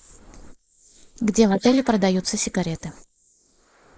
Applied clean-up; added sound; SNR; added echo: neural mask model Resemble Enhance denoiser.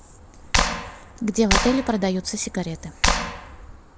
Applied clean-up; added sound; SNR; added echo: none; Clapping; -2 dB; none.